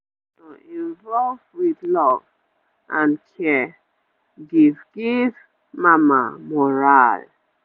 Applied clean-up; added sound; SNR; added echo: none; none; none; none.